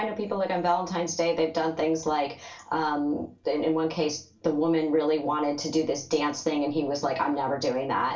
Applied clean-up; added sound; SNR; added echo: none; none; none; reverberation time 0.3 s.